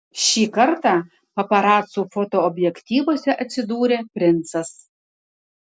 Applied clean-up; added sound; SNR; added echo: none; none; none; none.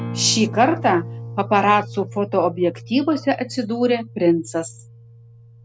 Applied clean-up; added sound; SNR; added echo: none; Acoustic guitar; 13 dB; none.